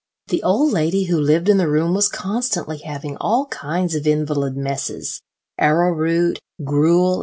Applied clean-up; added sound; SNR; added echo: none; none; none; none.